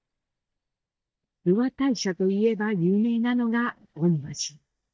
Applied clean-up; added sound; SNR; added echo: neural mask model DeepFilterNet 3.